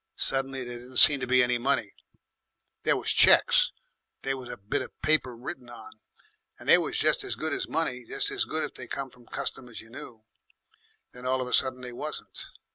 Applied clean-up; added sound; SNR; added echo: none; none; none; none.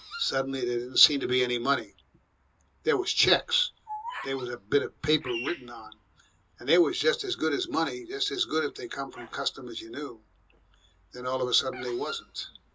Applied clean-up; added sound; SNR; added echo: none; Bird vocalization, bird call, bird song; 17 dB; reverberation time 0.2 s.